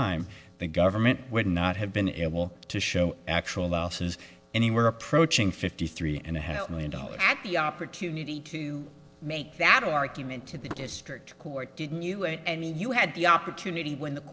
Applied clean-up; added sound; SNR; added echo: neural separator model SepFormer DNS4.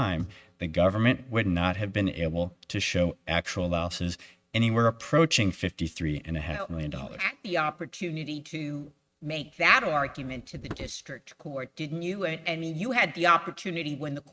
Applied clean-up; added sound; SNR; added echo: neural mask model RNNoise.